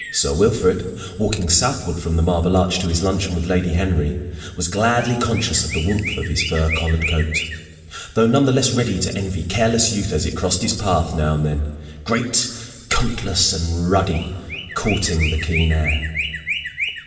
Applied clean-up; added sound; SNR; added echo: none; Chirp, tweet; 13 dB; reverberation time 2.0 s.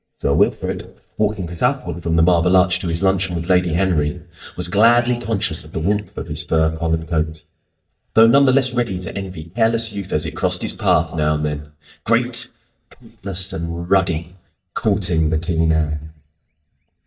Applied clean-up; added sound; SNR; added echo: neural mask model DeepFilterNet 3.